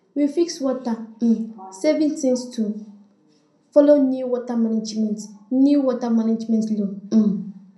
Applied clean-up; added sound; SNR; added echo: none; none; none; reverberation time 0.6 s.